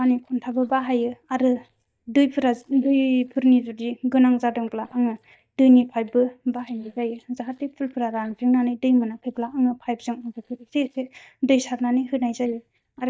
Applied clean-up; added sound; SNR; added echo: neural mask model DeepFilterNet 3.